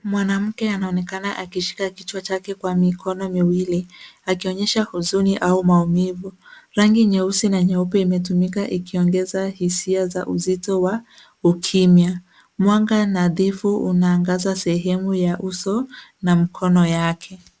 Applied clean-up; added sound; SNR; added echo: none; none; none; none.